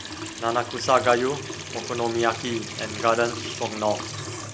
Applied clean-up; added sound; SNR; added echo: none; Trickle, dribble / Sink (filling or washing) / Water tap, faucet; 8 dB; none.